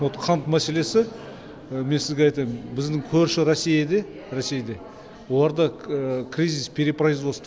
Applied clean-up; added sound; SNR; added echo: none; none; none; none.